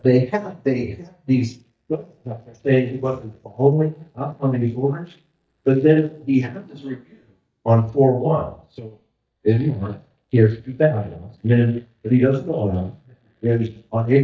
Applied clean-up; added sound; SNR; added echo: neural mask model DeepFilterNet 3.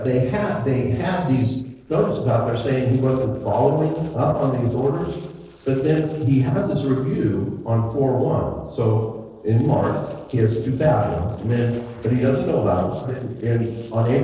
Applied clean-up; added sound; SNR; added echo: neural separator model SepFormer DNS4.